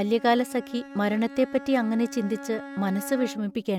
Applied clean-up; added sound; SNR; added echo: none; Bowed string instrument; 15 dB; none.